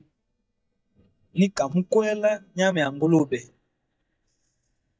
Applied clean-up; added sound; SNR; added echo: neural mask model DeepFilterNet 3.